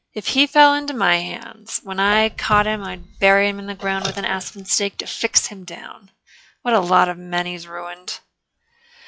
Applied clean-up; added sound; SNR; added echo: classical method log-MMSE.